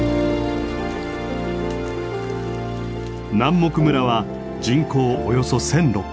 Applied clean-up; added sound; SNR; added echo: none; none; none; none.